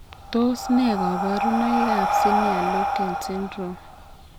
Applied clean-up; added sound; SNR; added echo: none; Breathing; 0 dB; none.